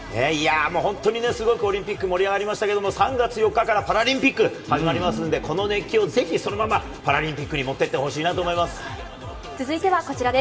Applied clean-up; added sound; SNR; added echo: none; Bowed string instrument; 17 dB; reverberation time 0.7 s.